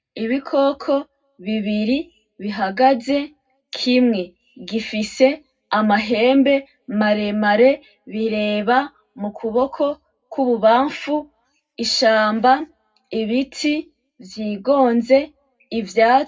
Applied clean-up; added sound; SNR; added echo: none; none; none; reverberation time 0.3 s.